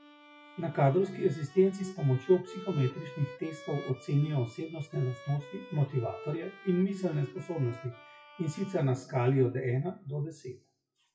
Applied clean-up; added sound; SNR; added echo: classical method WPE with log-MMSE.